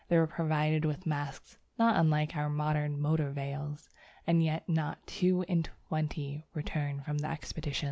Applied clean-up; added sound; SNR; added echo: none; none; none; none.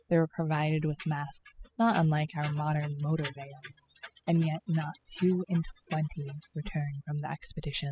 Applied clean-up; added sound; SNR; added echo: classical method spectral subtraction.